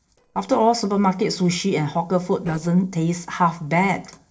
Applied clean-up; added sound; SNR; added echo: neural separator model SepFormer DNS4.